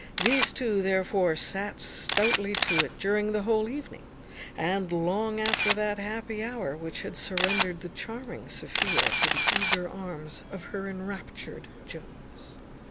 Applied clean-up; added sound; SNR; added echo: none; Camera; -2 dB; none.